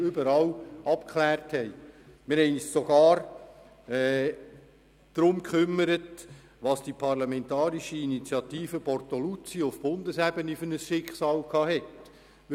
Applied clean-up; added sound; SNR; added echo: none; none; none; none.